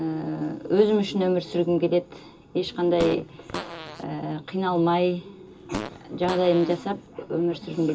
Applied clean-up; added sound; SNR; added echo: none; Fart; 12 dB; reverberation time 0.2 s.